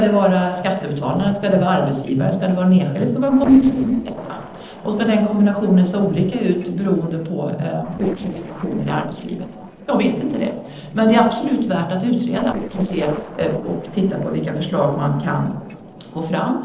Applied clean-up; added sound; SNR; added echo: neural separator model SepFormer DNS4.